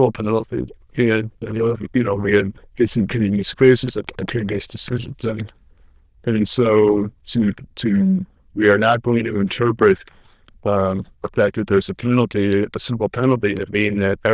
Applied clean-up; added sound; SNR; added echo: neural diffusion model UNIVERSE++.